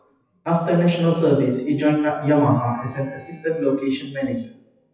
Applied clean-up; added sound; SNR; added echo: classical method WPE with log-MMSE.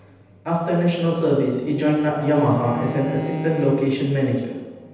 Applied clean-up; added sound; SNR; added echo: none; Bowed string instrument; 13 dB; reverberation time 1.1 s.